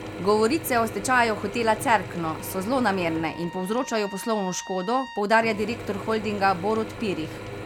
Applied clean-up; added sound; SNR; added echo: none; Trumpet + Drill / Mechanisms; 11 dB; none.